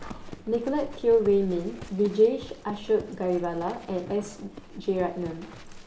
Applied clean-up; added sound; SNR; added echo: none; Livestock, farm animals, working animals; 15 dB; none.